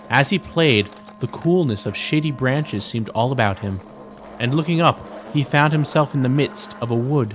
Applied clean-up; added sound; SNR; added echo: none; Wind instrument, woodwind instrument + Skateboard; 19 dB; none.